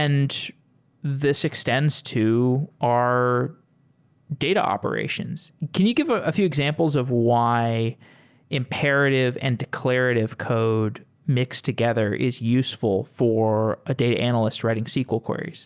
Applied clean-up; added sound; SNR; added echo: none; none; none; none.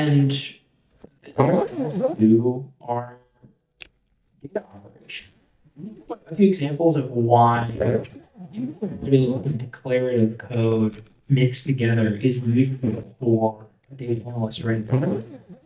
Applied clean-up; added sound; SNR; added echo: neural mask model DeepFilterNet 3.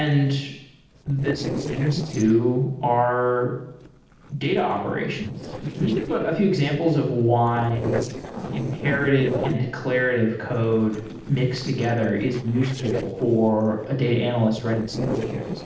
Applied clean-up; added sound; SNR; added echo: neural separator model SepFormer DNS4.